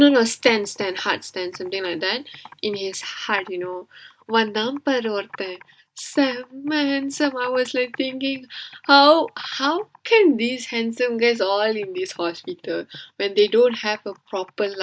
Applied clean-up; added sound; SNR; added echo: neural mask model DeepFilterNet 3.